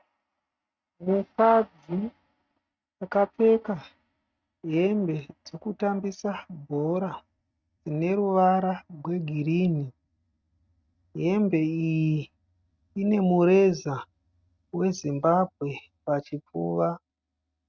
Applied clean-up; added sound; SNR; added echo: neural mask model RNNoise.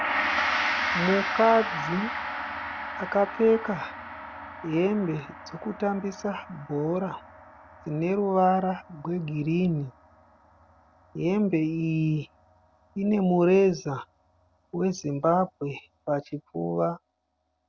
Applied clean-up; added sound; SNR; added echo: none; Gong; 8 dB; none.